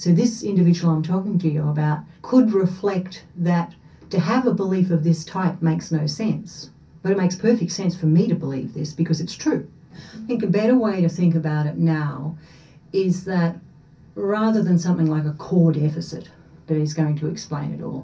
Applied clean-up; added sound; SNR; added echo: none; none; none; reverberation time 0.3 s.